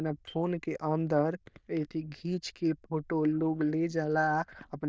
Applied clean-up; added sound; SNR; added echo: neural diffusion model UNIVERSE++.